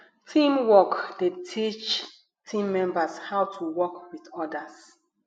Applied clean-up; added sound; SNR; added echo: none; none; none; none.